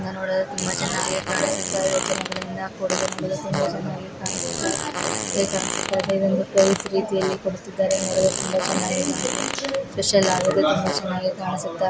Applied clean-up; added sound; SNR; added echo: none; Fart; 5 dB; none.